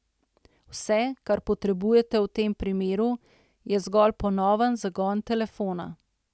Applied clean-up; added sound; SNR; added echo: none; none; none; none.